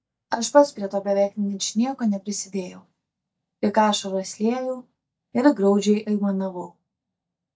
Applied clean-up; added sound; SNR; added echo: neural mask model DeepFilterNet 3.